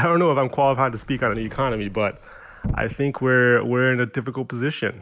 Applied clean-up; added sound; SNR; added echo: none; Sliding door / Slam / Wood; 13 dB; none.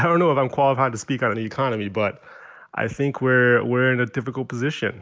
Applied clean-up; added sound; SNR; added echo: none; none; none; none.